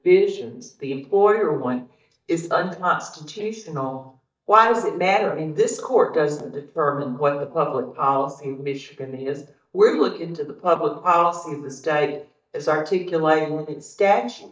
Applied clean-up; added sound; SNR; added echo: neural mask model DeepFilterNet 3.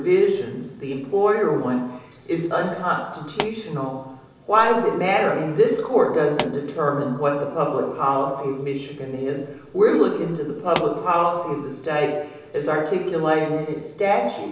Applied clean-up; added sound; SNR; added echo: none; Explosion; 12 dB; reverberation time 0.9 s.